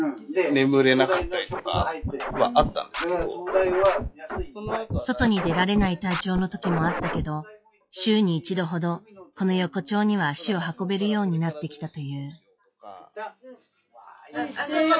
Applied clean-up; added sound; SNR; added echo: classical method log-MMSE.